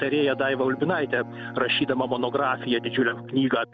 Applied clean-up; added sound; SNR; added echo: none; Dog + Bowed string instrument; 13 dB; none.